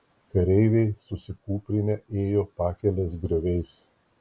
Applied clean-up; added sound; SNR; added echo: none; none; none; none.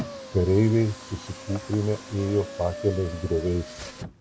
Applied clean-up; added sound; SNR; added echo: none; Car; 13 dB; none.